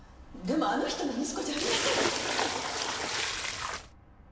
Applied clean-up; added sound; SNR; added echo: none; Splash, splatter; -3 dB; reverberation time 2.4 s.